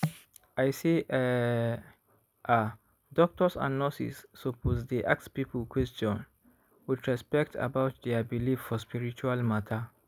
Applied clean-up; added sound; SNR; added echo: none; none; none; none.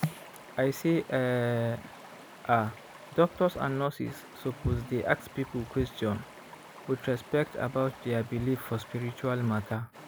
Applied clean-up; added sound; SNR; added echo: none; Stream; 18 dB; none.